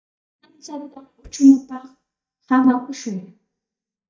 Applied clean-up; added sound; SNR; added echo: neural mask model DeepFilterNet 3.